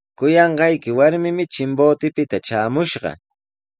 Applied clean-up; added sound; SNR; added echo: none; none; none; none.